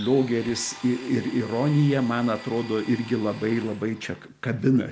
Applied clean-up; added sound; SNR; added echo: none; Domestic sounds, home sounds; 19 dB; none.